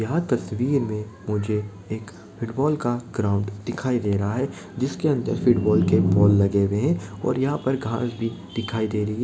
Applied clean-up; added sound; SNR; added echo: none; none; none; none.